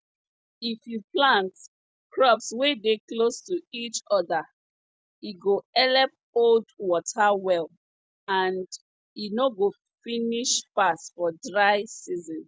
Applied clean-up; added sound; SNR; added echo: none; none; none; none.